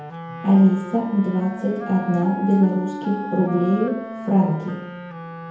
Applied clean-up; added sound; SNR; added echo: none; Wind instrument, woodwind instrument; 12 dB; reverberation time 0.9 s.